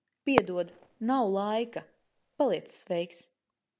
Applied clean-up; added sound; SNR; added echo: none; Fireworks; 5 dB; none.